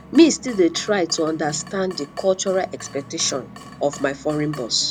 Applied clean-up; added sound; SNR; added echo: none; Musical instrument + Drip / Water tap, faucet; 17 dB; none.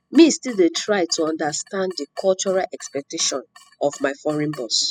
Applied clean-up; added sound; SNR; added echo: classical method spectral subtraction.